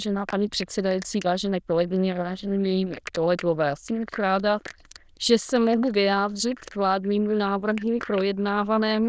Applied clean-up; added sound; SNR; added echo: neural diffusion model UNIVERSE++.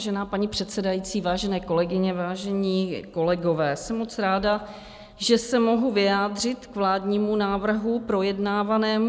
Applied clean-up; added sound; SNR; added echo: none; none; none; none.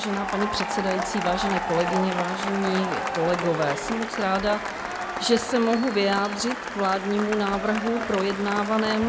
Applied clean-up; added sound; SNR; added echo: none; Applause / Cheering; 4 dB; none.